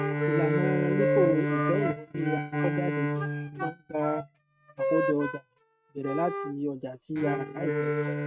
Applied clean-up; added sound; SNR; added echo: neural mask model RNNoise.